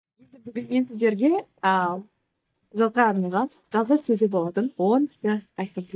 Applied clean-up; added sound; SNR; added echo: neural mask model DeepFilterNet 3.